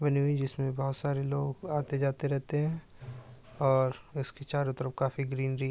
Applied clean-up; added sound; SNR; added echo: none; none; none; none.